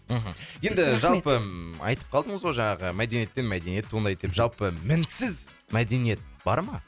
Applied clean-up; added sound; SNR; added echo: none; none; none; none.